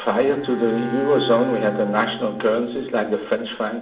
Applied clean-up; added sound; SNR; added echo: none; Bowed string instrument; 13 dB; reverberation time 0.6 s.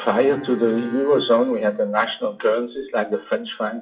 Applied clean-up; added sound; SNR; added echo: classical method WPE with log-MMSE.